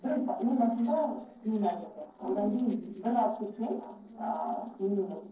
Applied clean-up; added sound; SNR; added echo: neural separator model SepFormer DNS4.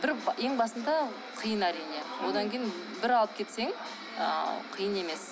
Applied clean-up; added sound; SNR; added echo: none; none; none; none.